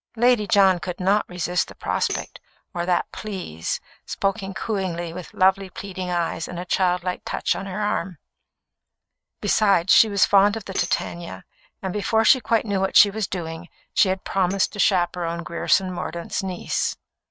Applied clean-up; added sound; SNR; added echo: neural mask model RNNoise.